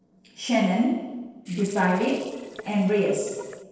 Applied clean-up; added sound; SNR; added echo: neural separator model SepFormer DNS4.